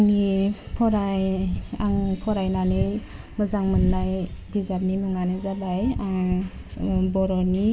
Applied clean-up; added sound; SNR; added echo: none; none; none; none.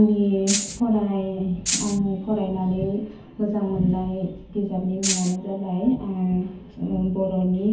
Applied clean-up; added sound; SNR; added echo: none; Rattle (instrument); 2 dB; reverberation time 0.5 s.